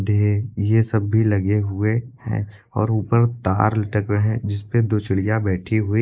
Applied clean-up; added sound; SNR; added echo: neural mask model Resemble Enhance denoiser.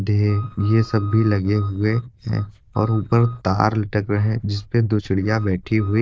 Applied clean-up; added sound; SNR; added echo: neural diffusion model UNIVERSE++.